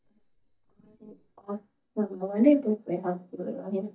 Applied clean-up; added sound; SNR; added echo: neural mask model DeepFilterNet 3.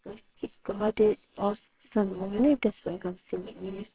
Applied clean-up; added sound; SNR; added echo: neural separator model SepFormer WHAMR!.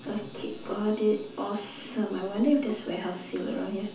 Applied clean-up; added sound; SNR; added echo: none; Bowed string instrument; 18 dB; reverberation time 0.9 s.